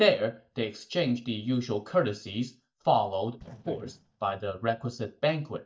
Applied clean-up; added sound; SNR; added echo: neural mask model DeepFilterNet 3.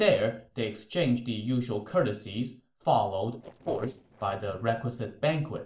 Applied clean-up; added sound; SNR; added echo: neural separator model SepFormer DNS4.